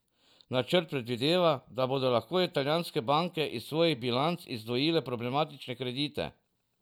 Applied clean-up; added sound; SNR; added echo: none; none; none; none.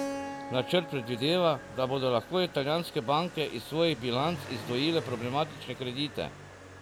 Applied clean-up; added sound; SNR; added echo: none; Keyboard (musical) + Motorcycle; 12 dB; none.